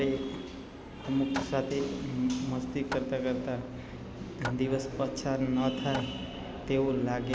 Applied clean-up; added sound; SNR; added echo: none; Hammer; 14 dB; none.